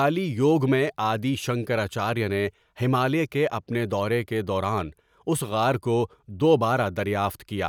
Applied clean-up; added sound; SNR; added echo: none; none; none; none.